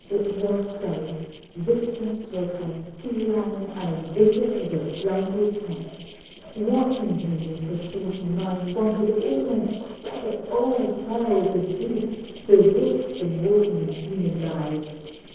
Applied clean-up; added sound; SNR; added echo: neural separator model SepFormer DNS4.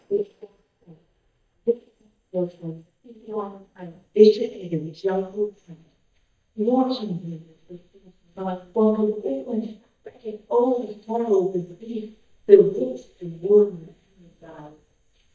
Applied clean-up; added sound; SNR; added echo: neural mask model DeepFilterNet 3.